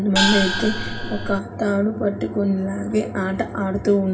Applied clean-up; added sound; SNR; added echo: none; Gong; 1 dB; reverberation time 0.4 s.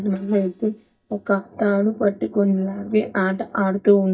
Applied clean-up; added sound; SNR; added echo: neural mask model DeepFilterNet 3.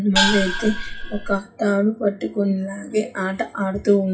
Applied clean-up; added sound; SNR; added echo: classical method WPE with log-MMSE.